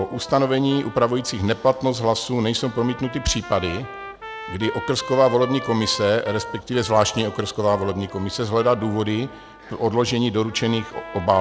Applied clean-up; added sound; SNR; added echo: none; Trumpet; 15 dB; none.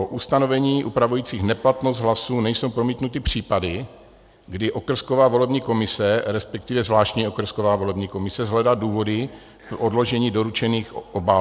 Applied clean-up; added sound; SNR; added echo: none; none; none; none.